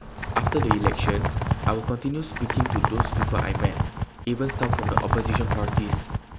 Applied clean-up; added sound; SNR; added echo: none; Bird; -4 dB; none.